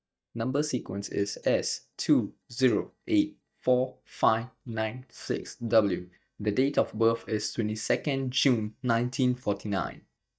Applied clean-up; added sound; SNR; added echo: neural mask model DeepFilterNet 3.